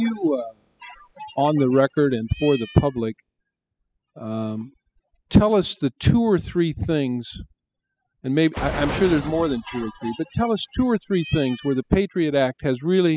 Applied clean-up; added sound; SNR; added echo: classical method spectral subtraction.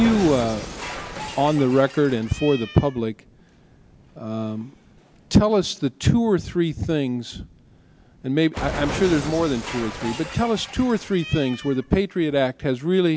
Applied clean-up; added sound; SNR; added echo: none; Cat; 13 dB; none.